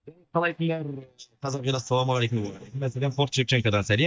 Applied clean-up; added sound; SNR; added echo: neural mask model DeepFilterNet 3.